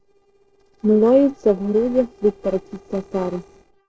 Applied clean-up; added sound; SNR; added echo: neural separator model SepFormer DNS4.